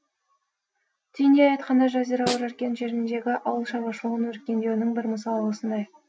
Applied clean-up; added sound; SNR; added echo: none; Snare drum; 12 dB; none.